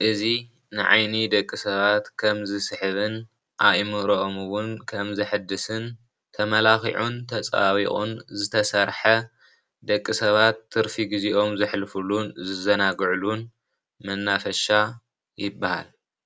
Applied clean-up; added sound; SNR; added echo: none; none; none; none.